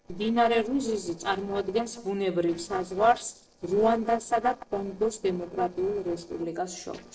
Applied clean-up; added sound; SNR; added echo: neural separator model SepFormer DNS4.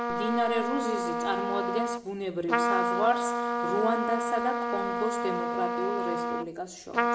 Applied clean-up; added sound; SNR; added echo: none; Trumpet; -2 dB; reverberation time 0.7 s.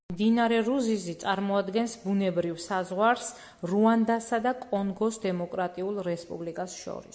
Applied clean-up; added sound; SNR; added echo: none; none; none; none.